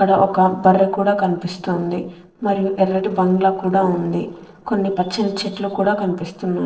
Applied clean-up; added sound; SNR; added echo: neural separator model SepFormer DNS4.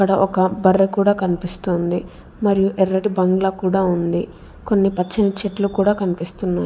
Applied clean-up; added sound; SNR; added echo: none; none; none; none.